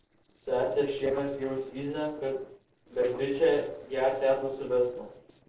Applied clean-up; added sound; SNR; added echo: neural separator model SepFormer DNS4.